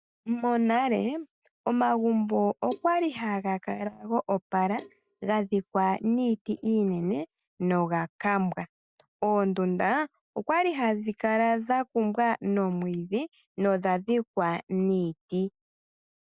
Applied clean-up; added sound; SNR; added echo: neural mask model DeepFilterNet 3.